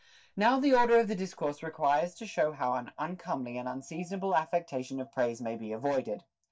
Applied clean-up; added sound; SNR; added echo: neural mask model DeepFilterNet 3.